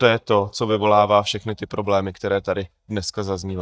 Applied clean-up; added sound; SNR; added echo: neural mask model DeepFilterNet 3.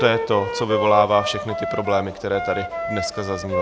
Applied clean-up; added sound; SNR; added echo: none; Wind instrument, woodwind instrument; 4 dB; none.